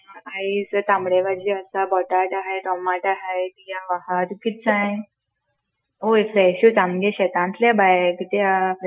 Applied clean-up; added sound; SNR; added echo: classical method Wiener filter.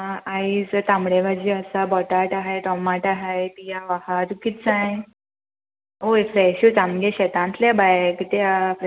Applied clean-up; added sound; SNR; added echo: none; none; none; none.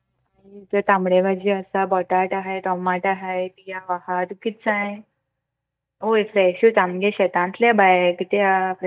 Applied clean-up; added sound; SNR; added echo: neural mask model DeepFilterNet 3.